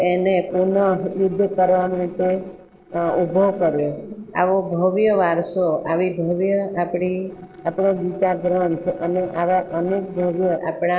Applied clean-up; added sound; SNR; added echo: neural separator model SepFormer DNS4.